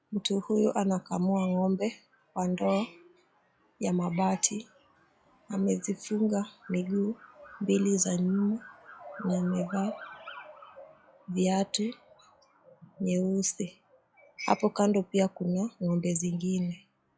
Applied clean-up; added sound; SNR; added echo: classical method log-MMSE.